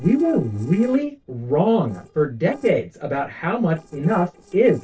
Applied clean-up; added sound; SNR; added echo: neural separator model SepFormer DNS4.